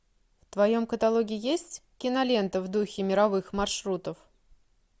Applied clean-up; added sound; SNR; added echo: none; none; none; none.